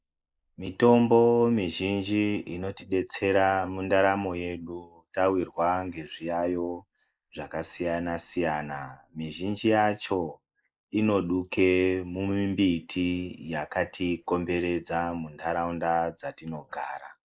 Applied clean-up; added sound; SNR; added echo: neural mask model Resemble Enhance denoiser.